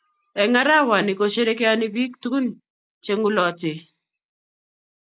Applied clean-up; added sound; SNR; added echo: none; none; none; none.